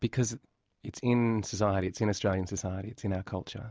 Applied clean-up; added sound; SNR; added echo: none; none; none; none.